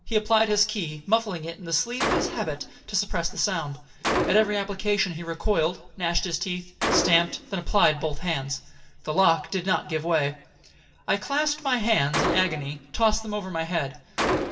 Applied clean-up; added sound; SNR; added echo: none; Gunshot, gunfire; 7 dB; reverberation time 0.7 s.